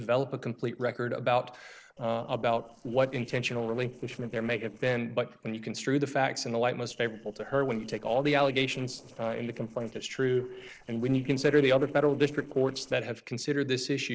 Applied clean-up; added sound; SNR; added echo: neural separator model SepFormer DNS4.